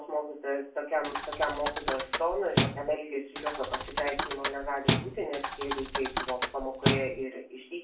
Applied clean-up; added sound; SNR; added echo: none; Thump, thud; -3 dB; reverberation time 0.3 s.